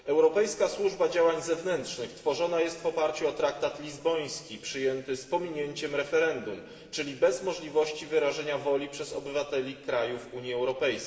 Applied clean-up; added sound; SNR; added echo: none; none; none; reverberation time 2.8 s.